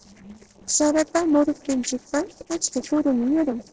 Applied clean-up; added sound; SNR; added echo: neural separator model SepFormer DNS4.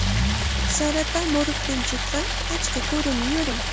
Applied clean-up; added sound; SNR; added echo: none; Stream + Engine starting / Accelerating, revving, vroom / Car; -2 dB; none.